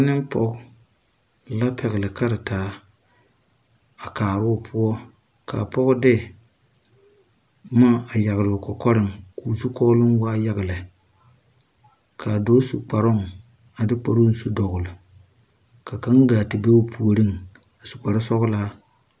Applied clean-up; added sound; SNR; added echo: none; none; none; none.